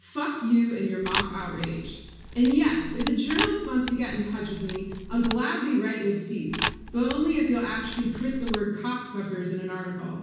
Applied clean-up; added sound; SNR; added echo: none; Camera; 6 dB; reverberation time 1.2 s.